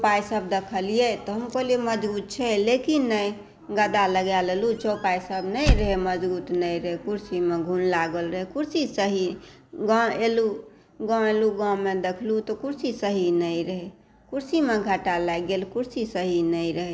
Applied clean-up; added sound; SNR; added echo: none; Squeak / Slam; 3 dB; none.